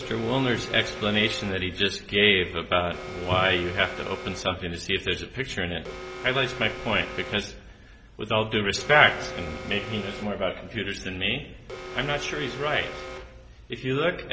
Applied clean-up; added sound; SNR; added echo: none; Alarm; 13 dB; none.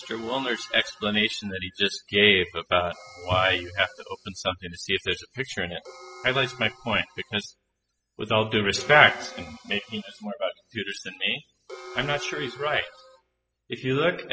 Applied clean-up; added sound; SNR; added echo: classical method spectral subtraction.